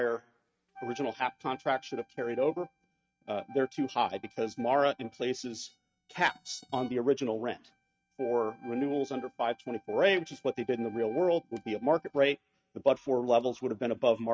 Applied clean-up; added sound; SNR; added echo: neural mask model RNNoise.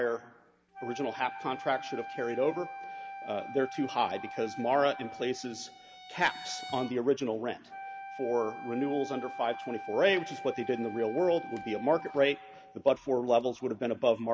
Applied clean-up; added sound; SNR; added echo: none; Wind instrument, woodwind instrument + Bowed string instrument; 13 dB; none.